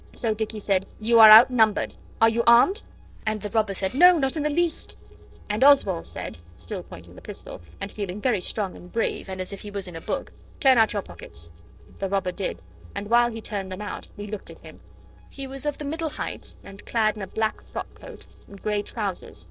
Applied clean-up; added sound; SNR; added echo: neural separator model SepFormer DNS4.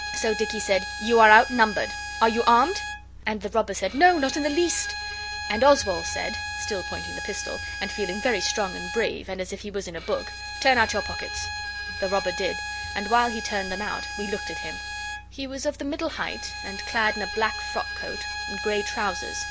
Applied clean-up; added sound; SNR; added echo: none; Bowed string instrument; 8 dB; none.